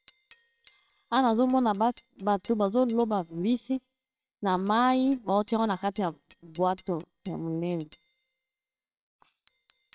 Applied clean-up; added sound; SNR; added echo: neural separator model SepFormer WHAMR!.